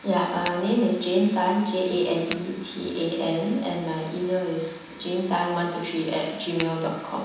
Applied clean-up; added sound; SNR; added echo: none; Tap / Glass; 13 dB; reverberation time 1.1 s.